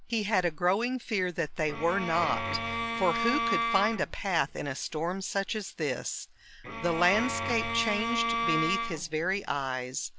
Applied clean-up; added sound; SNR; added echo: none; Bowed string instrument; 2 dB; none.